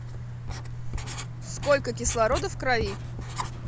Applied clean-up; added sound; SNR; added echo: none; Writing; 3 dB; none.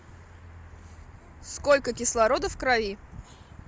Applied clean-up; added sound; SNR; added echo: none; none; none; none.